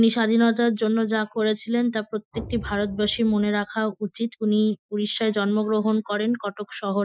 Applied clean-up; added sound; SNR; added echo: classical method Wiener filter.